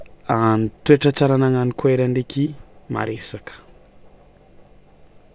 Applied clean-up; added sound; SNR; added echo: none; none; none; none.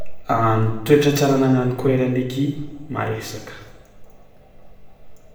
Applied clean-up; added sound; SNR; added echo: none; none; none; reverberation time 0.9 s.